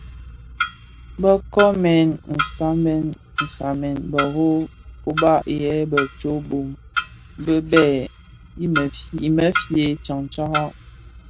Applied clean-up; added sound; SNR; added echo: none; Clock; 9 dB; none.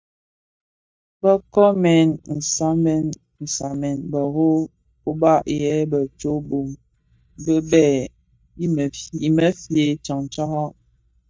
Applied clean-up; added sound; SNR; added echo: neural mask model DeepFilterNet 3.